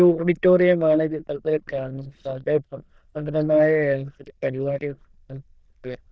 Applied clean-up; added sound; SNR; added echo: neural diffusion model UNIVERSE++.